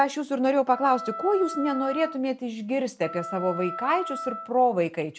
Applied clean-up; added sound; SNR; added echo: none; Wind instrument, woodwind instrument; 11 dB; none.